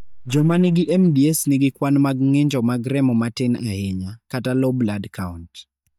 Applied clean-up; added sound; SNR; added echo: neural mask model DeepFilterNet 3.